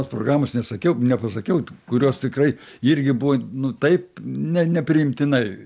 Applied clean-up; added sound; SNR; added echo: none; none; none; none.